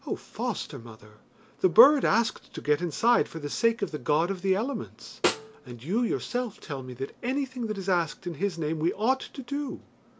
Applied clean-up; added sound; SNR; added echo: none; Snare drum; 6 dB; none.